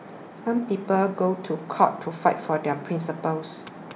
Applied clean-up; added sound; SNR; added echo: none; none; none; none.